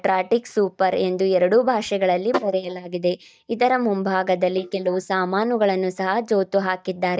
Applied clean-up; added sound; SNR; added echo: neural mask model DeepFilterNet 3.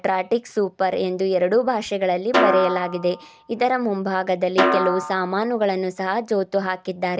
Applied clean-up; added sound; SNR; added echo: none; Snare drum; 4 dB; none.